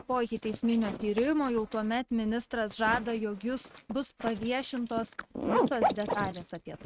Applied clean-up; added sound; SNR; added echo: neural mask model RNNoise.